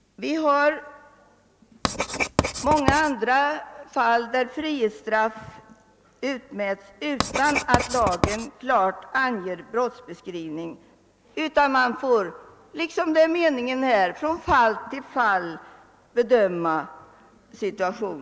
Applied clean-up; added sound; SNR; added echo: none; Writing; 4 dB; none.